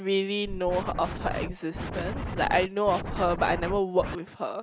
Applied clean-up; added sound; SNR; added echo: none; Scratching (performance technique); 6 dB; none.